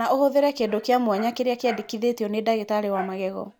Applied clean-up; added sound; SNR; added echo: none; Dog; 18 dB; none.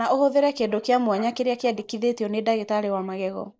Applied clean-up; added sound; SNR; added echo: neural mask model Resemble Enhance denoiser.